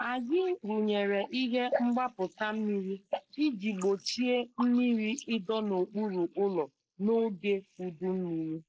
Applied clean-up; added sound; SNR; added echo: neural mask model Resemble Enhance denoiser.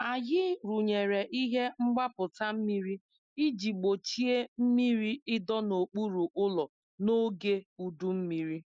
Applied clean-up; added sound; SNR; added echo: none; none; none; none.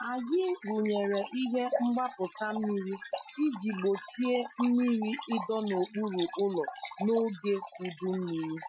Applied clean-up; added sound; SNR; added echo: classical method Wiener filter.